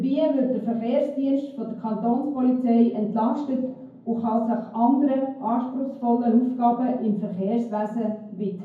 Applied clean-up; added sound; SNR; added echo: none; none; none; reverberation time 0.9 s.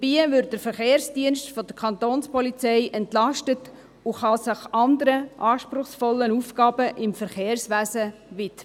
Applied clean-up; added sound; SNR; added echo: none; none; none; none.